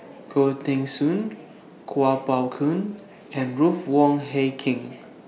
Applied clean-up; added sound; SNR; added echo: none; none; none; none.